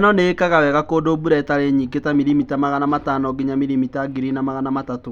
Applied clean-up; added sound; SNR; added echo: none; none; none; none.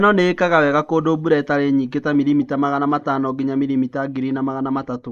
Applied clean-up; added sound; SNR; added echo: neural mask model Resemble Enhance denoiser.